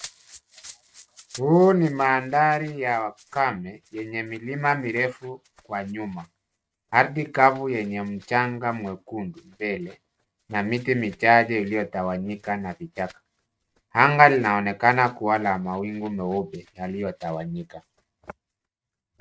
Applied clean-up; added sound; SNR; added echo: neural mask model RNNoise.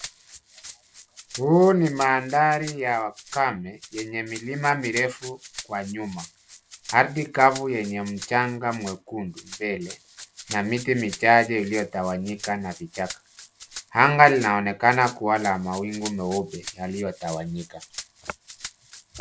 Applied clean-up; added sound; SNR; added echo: none; Rattle (instrument); 18 dB; none.